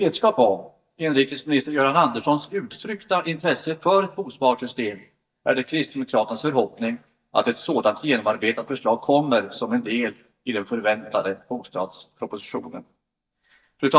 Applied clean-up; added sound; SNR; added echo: neural mask model DeepFilterNet 3.